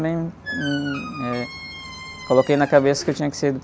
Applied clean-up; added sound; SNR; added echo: none; Squeak; 13 dB; none.